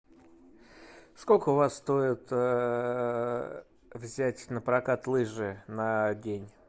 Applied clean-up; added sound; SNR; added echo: none; none; none; none.